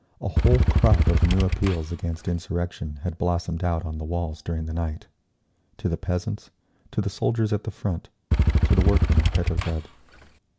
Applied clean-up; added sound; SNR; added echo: none; Motorcycle / Engine; -5 dB; none.